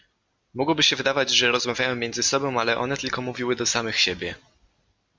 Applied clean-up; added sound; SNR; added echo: none; none; none; none.